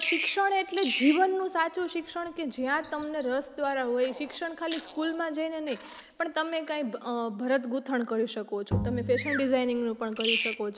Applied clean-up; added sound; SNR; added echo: none; Bowed string instrument + Bird vocalization, bird call, bird song; 8 dB; none.